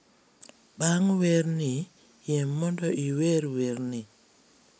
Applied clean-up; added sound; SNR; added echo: none; none; none; none.